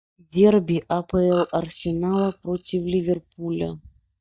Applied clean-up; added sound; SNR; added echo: neural mask model DeepFilterNet 3.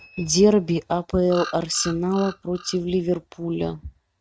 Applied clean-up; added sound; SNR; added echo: neural mask model RNNoise.